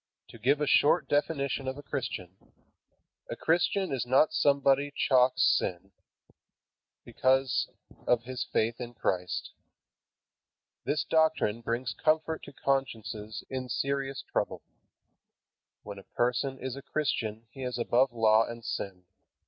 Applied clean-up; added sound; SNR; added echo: none; none; none; none.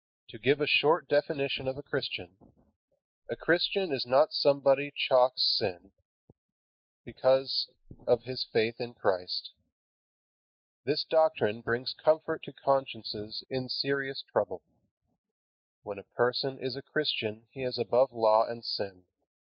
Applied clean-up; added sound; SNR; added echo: neural mask model Resemble Enhance denoiser.